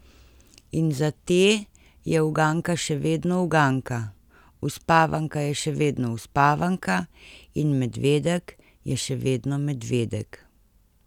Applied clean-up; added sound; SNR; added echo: none; none; none; none.